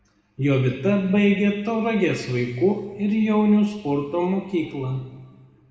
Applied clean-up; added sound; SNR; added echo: none; none; none; reverberation time 1.6 s.